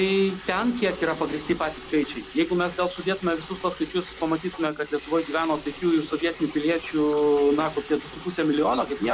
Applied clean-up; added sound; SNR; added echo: none; Liquid; 16 dB; none.